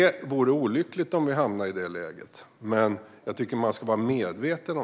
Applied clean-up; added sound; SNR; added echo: none; none; none; none.